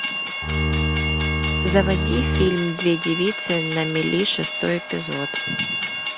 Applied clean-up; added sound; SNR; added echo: none; Bowed string instrument + Train; -1 dB; none.